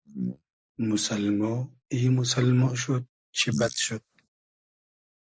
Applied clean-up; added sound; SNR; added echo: neural mask model Resemble Enhance denoiser.